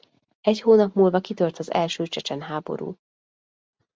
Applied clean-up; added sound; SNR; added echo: none; none; none; none.